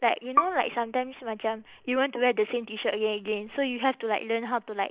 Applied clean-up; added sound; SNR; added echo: neural mask model Resemble Enhance denoiser.